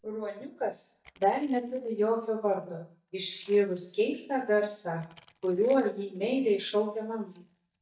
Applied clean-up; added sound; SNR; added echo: neural mask model DeepFilterNet 3.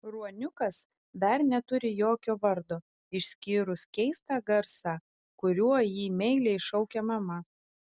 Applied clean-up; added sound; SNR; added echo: none; none; none; none.